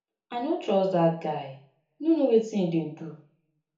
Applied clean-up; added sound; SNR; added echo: none; none; none; reverberation time 0.6 s.